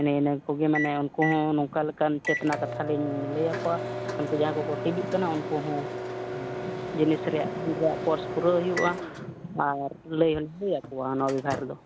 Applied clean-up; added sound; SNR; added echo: none; Microwave oven; 7 dB; none.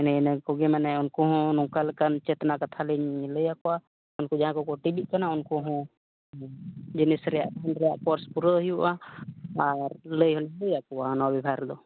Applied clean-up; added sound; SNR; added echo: none; none; none; none.